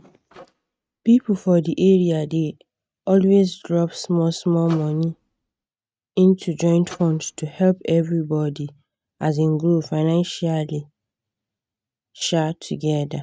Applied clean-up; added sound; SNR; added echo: neural mask model RNNoise.